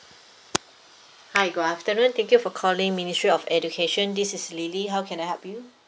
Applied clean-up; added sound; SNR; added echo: none; Finger snapping; 15 dB; none.